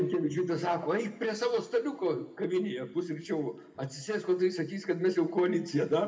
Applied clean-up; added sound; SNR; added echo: none; none; none; reverberation time 1.0 s.